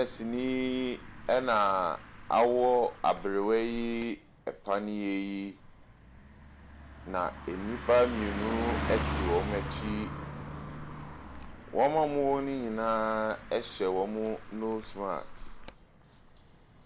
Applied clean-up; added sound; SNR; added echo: none; Car passing by; 9 dB; none.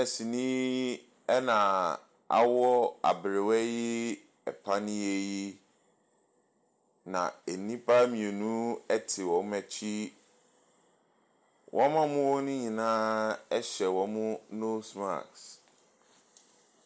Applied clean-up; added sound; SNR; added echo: none; none; none; none.